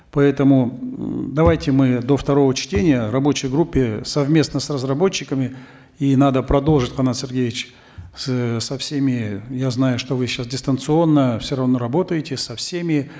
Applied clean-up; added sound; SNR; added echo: none; none; none; none.